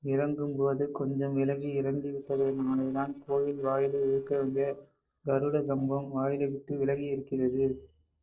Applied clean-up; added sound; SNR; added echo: neural separator model SepFormer DNS4.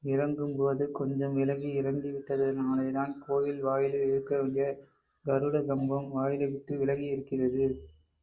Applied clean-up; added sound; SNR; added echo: none; none; none; none.